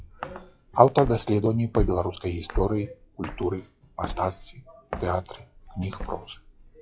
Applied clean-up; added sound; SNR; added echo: classical method log-MMSE.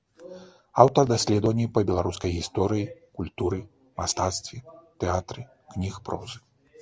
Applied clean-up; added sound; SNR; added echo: none; none; none; none.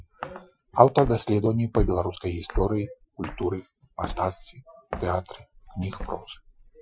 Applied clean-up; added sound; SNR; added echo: classical method Wiener filter.